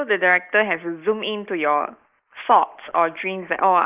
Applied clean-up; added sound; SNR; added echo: neural mask model Resemble Enhance denoiser.